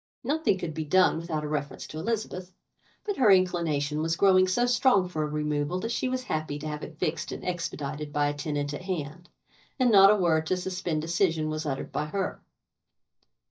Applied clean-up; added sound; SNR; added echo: neural mask model DeepFilterNet 3.